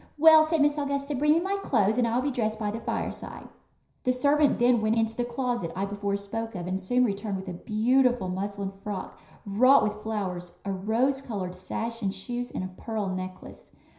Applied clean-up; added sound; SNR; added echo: none; none; none; reverberation time 0.5 s.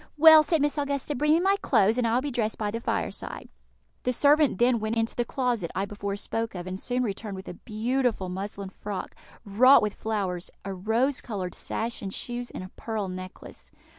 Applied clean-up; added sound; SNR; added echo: none; none; none; none.